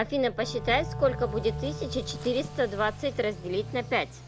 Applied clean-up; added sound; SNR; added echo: none; Wind instrument, woodwind instrument + Accelerating, revving, vroom / Motor vehicle (road); 9 dB; none.